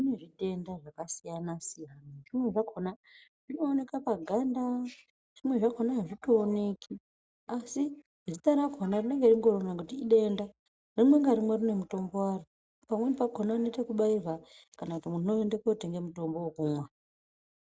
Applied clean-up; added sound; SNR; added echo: none; none; none; none.